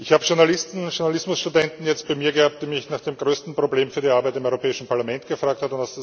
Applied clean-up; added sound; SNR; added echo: none; none; none; none.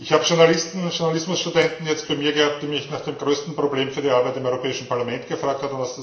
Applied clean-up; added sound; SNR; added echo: none; none; none; reverberation time 1.0 s.